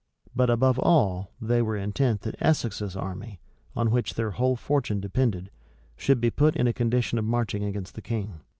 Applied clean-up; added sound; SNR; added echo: none; none; none; none.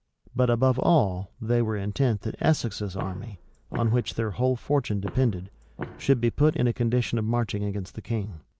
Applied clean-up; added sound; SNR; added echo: none; Walk, footsteps; 15 dB; none.